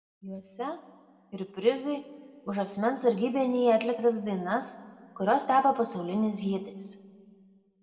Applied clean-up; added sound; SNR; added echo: none; none; none; reverberation time 1.3 s.